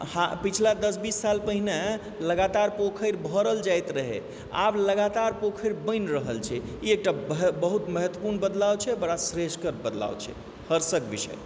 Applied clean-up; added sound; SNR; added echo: none; none; none; none.